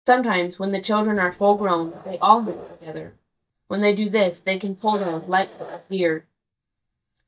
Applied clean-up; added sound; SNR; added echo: neural mask model DeepFilterNet 3.